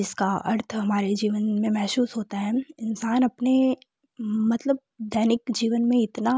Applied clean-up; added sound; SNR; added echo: none; none; none; none.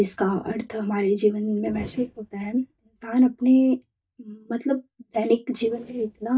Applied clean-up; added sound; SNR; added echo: neural mask model DeepFilterNet 3.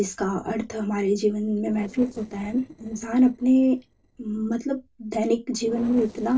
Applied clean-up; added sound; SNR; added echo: neural separator model SepFormer DNS4.